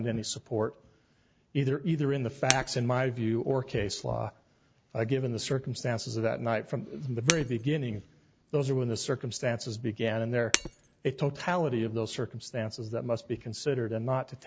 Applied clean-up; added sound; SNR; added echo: none; Shatter; 6 dB; none.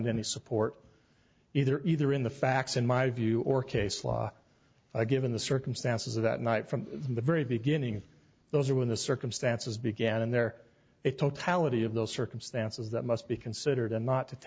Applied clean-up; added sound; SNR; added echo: none; none; none; none.